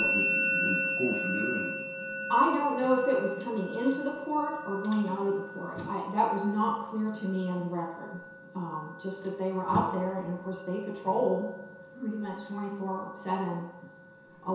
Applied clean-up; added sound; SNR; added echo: none; Musical instrument; 6 dB; reverberation time 0.7 s.